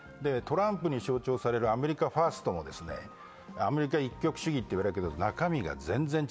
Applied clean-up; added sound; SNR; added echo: none; none; none; none.